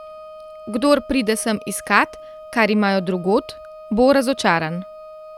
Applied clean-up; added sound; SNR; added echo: none; Wind instrument, woodwind instrument; 18 dB; none.